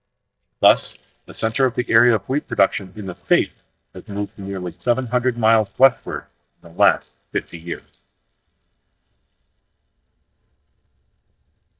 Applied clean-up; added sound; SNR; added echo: neural mask model DeepFilterNet 3.